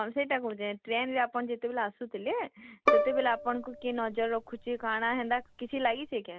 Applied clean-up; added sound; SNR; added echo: none; Bowed string instrument; 2 dB; none.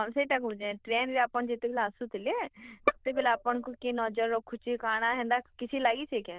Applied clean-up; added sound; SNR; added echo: neural diffusion model UNIVERSE++.